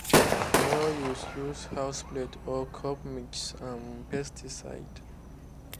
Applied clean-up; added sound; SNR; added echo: none; Gunshot, gunfire / Fireworks; -4 dB; none.